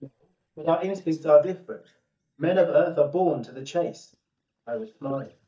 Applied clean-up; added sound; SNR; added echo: neural mask model DeepFilterNet 3.